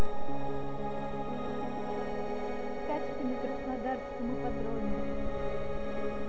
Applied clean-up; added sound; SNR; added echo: none; Piano; 5 dB; none.